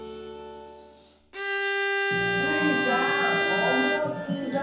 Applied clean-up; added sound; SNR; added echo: none; Bowed string instrument; -4 dB; reverberation time 0.8 s.